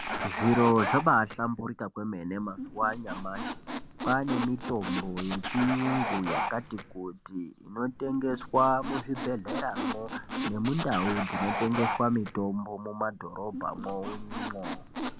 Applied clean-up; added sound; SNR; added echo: none; Squeak; 6 dB; none.